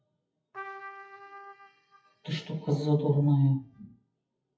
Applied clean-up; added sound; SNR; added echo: classical method WPE with log-MMSE.